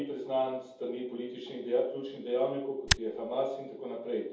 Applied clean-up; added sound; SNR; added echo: none; Tick; -3 dB; reverberation time 0.7 s.